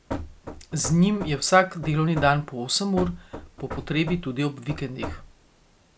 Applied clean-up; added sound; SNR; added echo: none; Knock / Wood; 12 dB; none.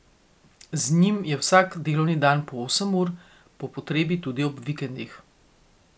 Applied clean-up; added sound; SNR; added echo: none; none; none; none.